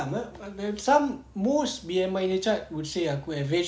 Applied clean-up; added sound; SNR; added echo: none; none; none; none.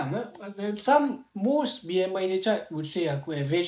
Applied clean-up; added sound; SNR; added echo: neural mask model Resemble Enhance denoiser.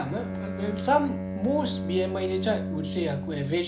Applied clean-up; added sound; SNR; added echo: none; Bowed string instrument; 4 dB; none.